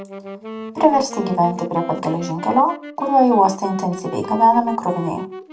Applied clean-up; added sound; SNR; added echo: none; Wind instrument, woodwind instrument; 13 dB; reverberation time 0.2 s.